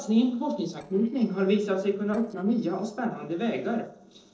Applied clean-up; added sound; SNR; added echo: neural separator model SepFormer DNS4.